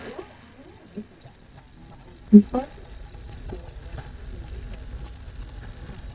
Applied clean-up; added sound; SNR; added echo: neural mask model DeepFilterNet 3.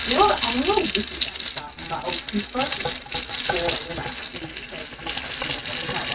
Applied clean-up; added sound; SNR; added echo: neural mask model RNNoise.